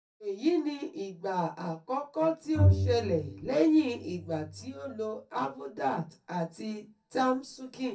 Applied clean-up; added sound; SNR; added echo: none; Bowed string instrument; -1 dB; reverberation time 0.3 s.